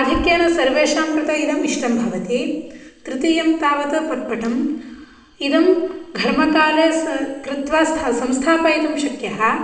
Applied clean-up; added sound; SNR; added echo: none; none; none; reverberation time 1.2 s.